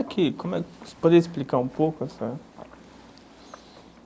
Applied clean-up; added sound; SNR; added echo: none; none; none; none.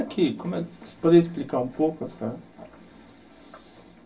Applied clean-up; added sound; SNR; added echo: none; none; none; reverberation time 0.2 s.